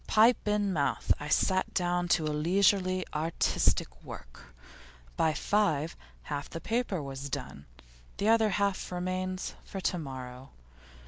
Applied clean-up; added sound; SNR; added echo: none; none; none; none.